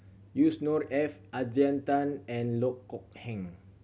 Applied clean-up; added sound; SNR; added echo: none; none; none; none.